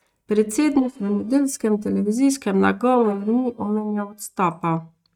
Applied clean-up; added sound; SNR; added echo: neural mask model DeepFilterNet 3.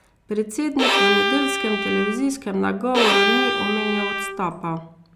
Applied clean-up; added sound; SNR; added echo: none; Bowed string instrument; -2 dB; none.